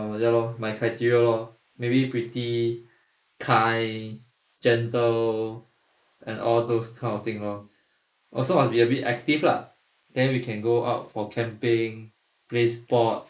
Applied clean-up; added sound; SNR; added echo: neural mask model Resemble Enhance denoiser.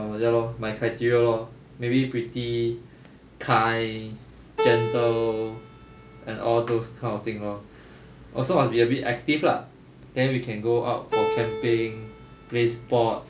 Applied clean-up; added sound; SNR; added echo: none; Keyboard (musical); 10 dB; none.